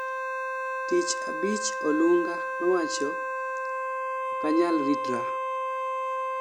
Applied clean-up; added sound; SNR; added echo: none; Wind instrument, woodwind instrument; 1 dB; none.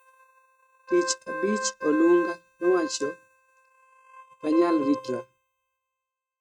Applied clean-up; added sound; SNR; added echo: neural mask model RNNoise.